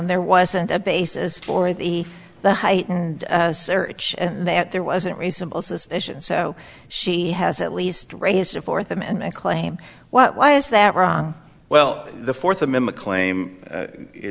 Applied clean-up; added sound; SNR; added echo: none; none; none; none.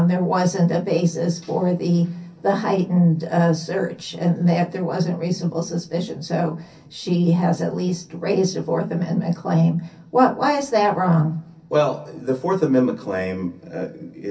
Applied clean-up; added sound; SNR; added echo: none; none; none; reverberation time 0.3 s.